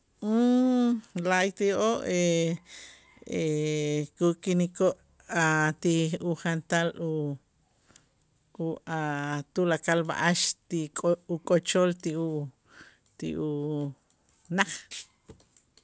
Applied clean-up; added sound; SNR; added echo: none; none; none; none.